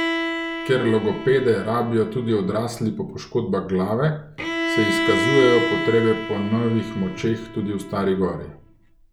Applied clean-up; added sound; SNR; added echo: none; Bowed string instrument; 6 dB; none.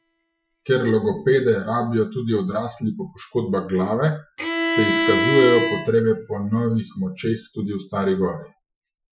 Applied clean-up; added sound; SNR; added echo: classical method Wiener filter.